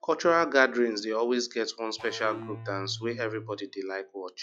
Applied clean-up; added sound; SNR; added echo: classical method log-MMSE.